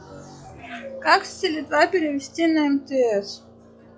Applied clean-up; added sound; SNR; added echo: classical method log-MMSE.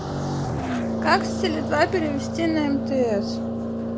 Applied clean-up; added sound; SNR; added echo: none; Car passing by; 1 dB; none.